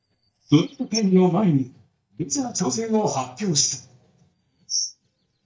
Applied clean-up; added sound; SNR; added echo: neural mask model DeepFilterNet 3.